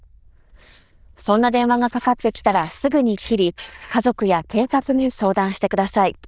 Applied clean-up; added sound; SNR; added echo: neural diffusion model UNIVERSE++.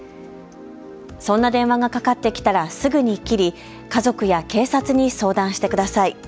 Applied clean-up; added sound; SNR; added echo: none; none; none; none.